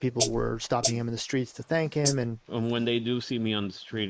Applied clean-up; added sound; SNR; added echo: neural mask model Resemble Enhance denoiser.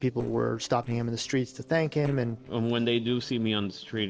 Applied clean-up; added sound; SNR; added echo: neural separator model SepFormer DNS4.